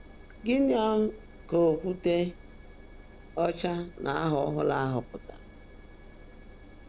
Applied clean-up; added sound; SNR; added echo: none; Engine; 18 dB; none.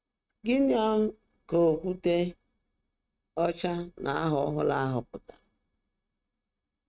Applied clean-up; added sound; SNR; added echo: neural mask model RNNoise.